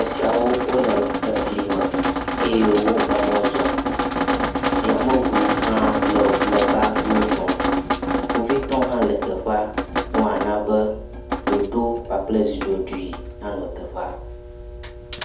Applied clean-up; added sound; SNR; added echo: none; Drip; 0 dB; reverberation time 0.6 s.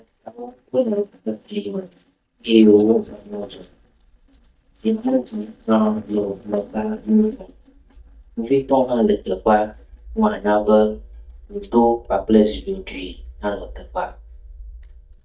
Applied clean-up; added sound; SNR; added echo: neural mask model DeepFilterNet 3.